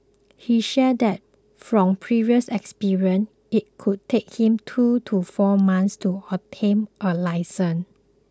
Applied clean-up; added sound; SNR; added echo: none; none; none; none.